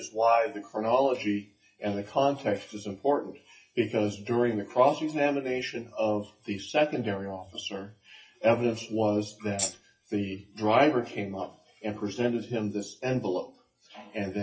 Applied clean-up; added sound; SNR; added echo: classical method WPE with log-MMSE.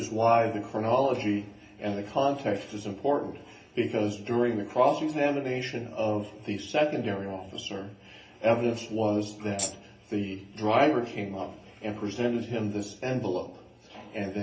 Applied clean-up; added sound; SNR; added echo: none; Tambourine; 8 dB; reverberation time 0.3 s.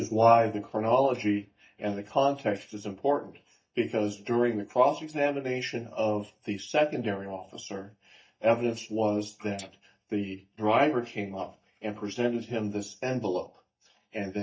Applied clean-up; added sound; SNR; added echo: neural mask model DeepFilterNet 3.